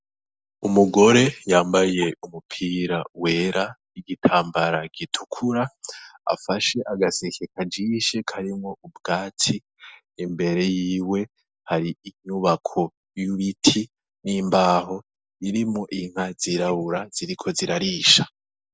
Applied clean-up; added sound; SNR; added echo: none; none; none; none.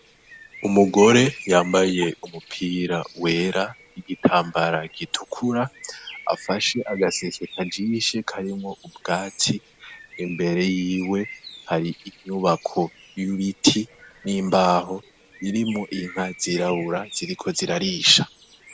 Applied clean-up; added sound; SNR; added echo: none; Bird; 20 dB; none.